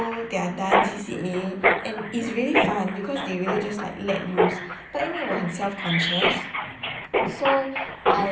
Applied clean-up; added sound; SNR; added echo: none; Mechanisms; -2 dB; reverberation time 0.6 s.